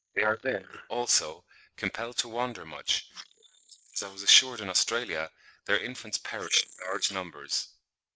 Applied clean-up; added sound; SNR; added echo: neural mask model Resemble Enhance denoiser.